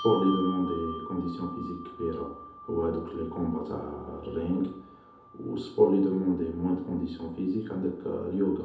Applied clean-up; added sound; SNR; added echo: none; Bell; 14 dB; reverberation time 2.0 s.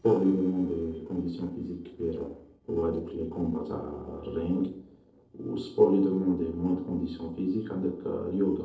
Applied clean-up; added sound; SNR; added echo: neural separator model SepFormer DNS4.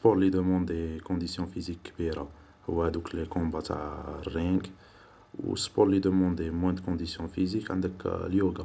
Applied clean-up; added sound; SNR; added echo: none; none; none; none.